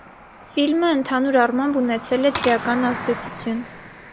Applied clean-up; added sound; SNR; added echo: none; Glass / Liquid + Cricket; 11 dB; none.